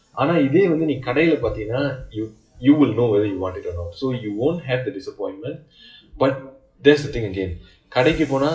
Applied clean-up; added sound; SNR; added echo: classical method WPE with log-MMSE.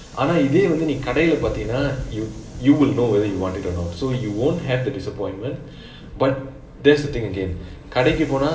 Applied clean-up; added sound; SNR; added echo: none; Subway, metro, underground; 19 dB; reverberation time 2.8 s.